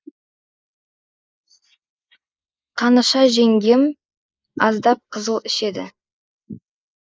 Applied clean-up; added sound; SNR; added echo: neural mask model Resemble Enhance denoiser.